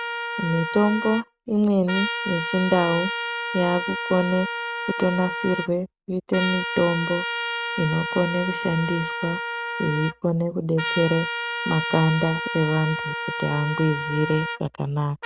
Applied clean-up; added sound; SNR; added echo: none; Trumpet; 5 dB; none.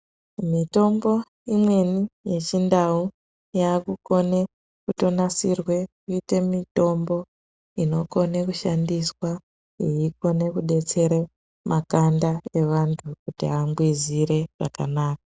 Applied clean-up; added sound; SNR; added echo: none; none; none; none.